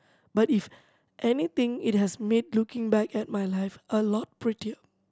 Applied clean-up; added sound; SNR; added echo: none; none; none; none.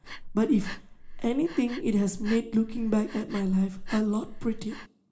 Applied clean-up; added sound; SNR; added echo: none; Breathing; 10 dB; reverberation time 0.4 s.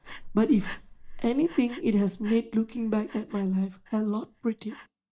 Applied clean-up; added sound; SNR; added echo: neural mask model DeepFilterNet 3.